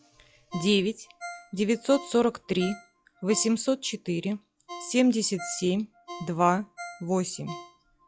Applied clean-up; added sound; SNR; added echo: classical method log-MMSE.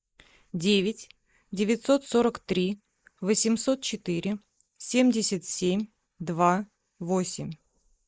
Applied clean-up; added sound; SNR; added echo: neural mask model Resemble Enhance denoiser.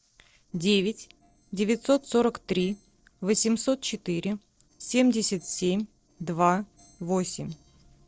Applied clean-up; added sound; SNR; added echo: neural separator model SepFormer DNS4.